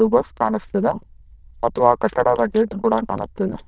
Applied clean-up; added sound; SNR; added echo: neural diffusion model UNIVERSE++.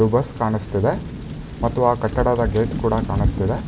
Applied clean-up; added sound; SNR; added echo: none; Thunder / Rain; 6 dB; none.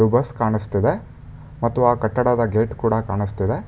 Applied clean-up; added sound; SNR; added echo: none; none; none; none.